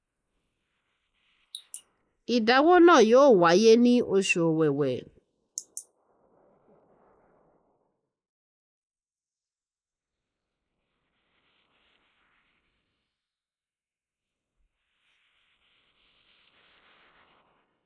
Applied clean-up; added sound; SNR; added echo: neural mask model Resemble Enhance denoiser.